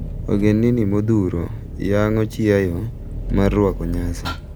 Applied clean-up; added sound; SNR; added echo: none; Engine; 9 dB; none.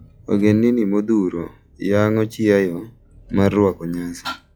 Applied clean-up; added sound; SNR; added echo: classical method log-MMSE.